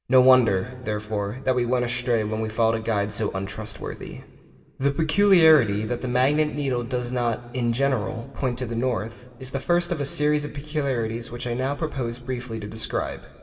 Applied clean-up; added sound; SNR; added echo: none; none; none; reverberation time 1.7 s.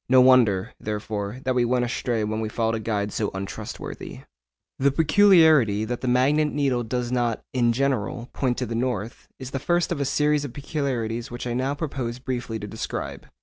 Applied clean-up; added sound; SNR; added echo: none; none; none; none.